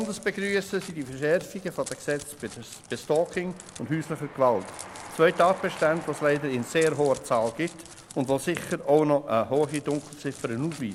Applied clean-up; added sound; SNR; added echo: none; Train + Crackle; 18 dB; none.